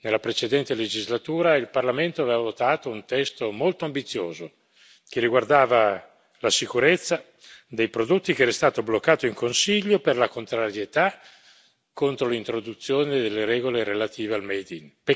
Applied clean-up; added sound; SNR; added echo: none; none; none; none.